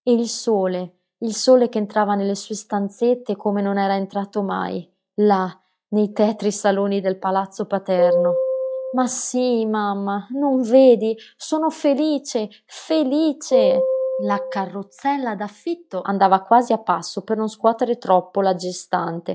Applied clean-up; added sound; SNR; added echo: classical method log-MMSE.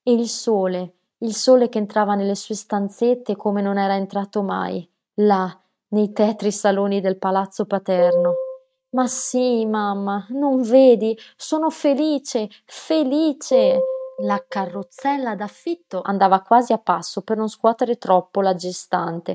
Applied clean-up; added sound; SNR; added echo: neural mask model RNNoise.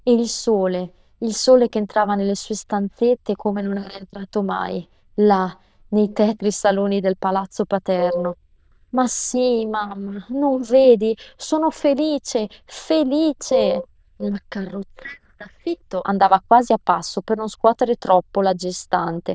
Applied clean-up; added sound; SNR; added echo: neural diffusion model UNIVERSE++.